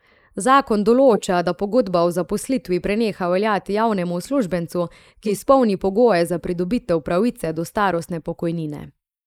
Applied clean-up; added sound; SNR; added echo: neural mask model Resemble Enhance denoiser.